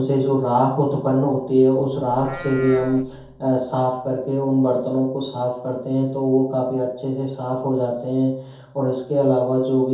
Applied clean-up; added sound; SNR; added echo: none; Livestock, farm animals, working animals; 16 dB; reverberation time 0.6 s.